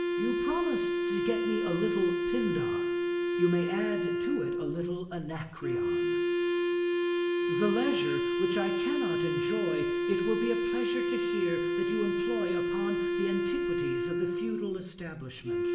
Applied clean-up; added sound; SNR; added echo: none; Wind instrument, woodwind instrument; -5 dB; reverberation time 1.2 s.